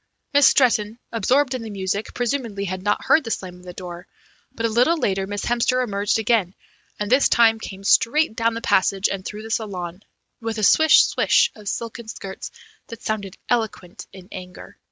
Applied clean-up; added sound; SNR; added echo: none; none; none; none.